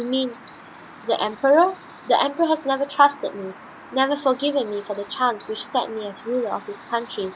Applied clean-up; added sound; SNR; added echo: none; Chirp, tweet; 19 dB; none.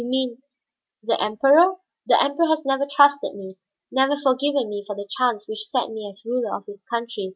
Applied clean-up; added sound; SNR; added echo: none; none; none; none.